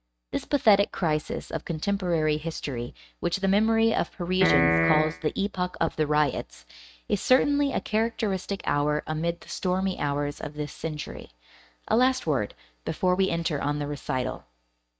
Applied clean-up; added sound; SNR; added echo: neural mask model RNNoise.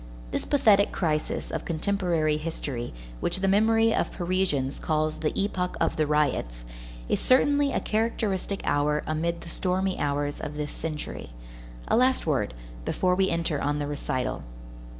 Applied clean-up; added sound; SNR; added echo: none; none; none; none.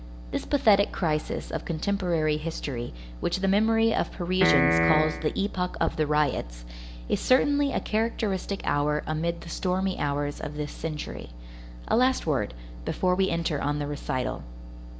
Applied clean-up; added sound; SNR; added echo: none; Piano; -2 dB; none.